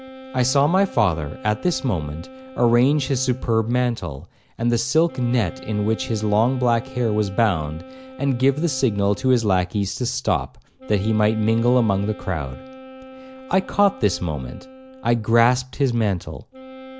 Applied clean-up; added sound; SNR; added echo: none; Wind instrument, woodwind instrument; 18 dB; none.